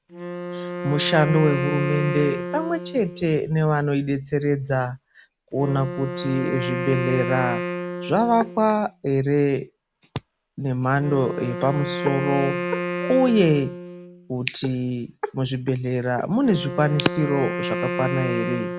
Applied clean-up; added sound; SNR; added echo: none; Wind instrument, woodwind instrument; 7 dB; none.